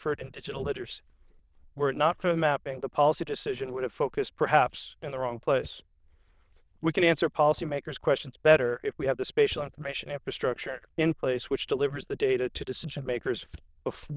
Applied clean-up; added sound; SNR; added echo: neural diffusion model UNIVERSE++.